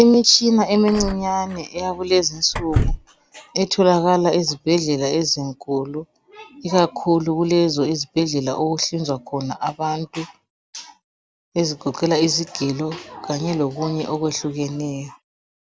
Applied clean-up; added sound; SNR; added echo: none; Door / Car; 6 dB; none.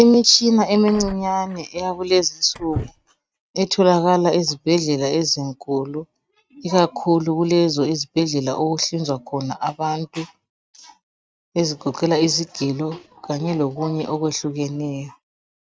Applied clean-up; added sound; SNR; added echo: neural mask model RNNoise.